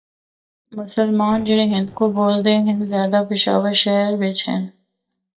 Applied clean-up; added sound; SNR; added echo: neural mask model DeepFilterNet 3.